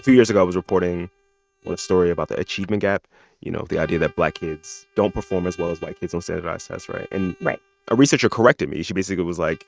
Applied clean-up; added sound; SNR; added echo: neural mask model RNNoise.